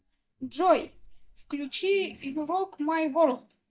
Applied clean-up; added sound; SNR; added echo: neural mask model DeepFilterNet 3.